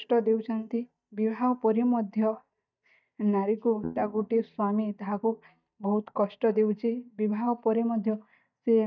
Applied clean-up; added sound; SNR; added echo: neural mask model DeepFilterNet 3.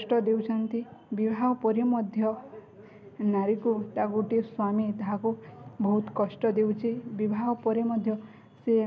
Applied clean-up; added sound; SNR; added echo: none; none; none; none.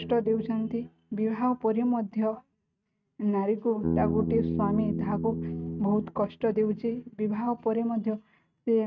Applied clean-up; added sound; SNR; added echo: neural mask model RNNoise.